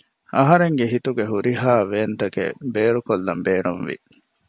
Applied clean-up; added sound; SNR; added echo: none; none; none; none.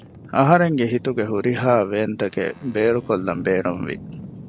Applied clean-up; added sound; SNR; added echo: none; Boat, Water vehicle; 18 dB; none.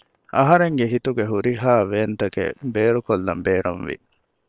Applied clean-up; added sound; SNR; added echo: neural separator model SepFormer WHAM!.